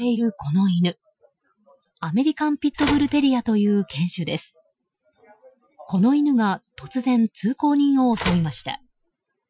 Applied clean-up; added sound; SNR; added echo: classical method Wiener filter.